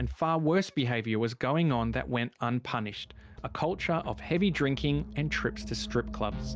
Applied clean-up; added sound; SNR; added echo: none; none; none; none.